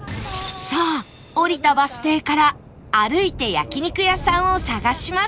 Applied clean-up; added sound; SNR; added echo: none; Thunder / Rain; 15 dB; none.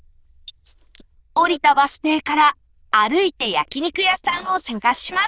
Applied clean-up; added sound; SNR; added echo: neural diffusion model UNIVERSE++.